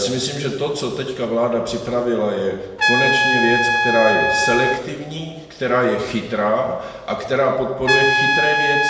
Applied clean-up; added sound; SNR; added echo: none; Trumpet; 1 dB; reverberation time 1.0 s.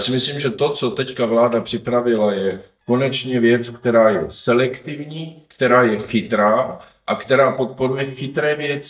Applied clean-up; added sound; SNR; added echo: neural mask model DeepFilterNet 3.